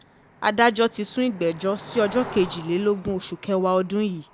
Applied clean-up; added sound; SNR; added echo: none; Cricket; 18 dB; none.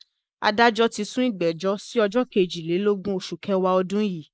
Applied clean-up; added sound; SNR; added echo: neural mask model Resemble Enhance denoiser.